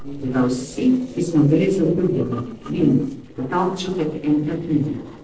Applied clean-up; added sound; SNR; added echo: neural separator model SepFormer DNS4.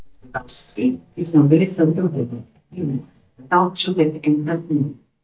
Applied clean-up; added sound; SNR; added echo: neural mask model DeepFilterNet 3.